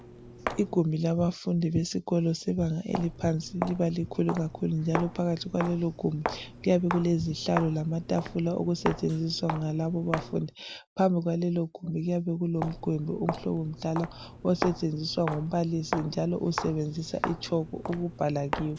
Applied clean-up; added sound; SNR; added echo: none; Walk, footsteps; 10 dB; none.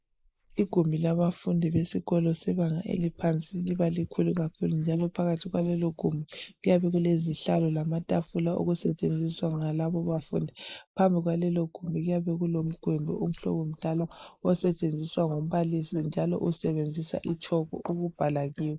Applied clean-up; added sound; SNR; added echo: neural mask model Resemble Enhance denoiser.